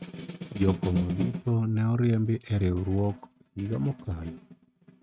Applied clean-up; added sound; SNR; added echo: neural mask model RNNoise.